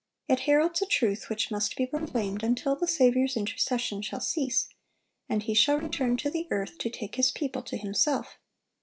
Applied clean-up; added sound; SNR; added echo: neural separator model SepFormer DNS4.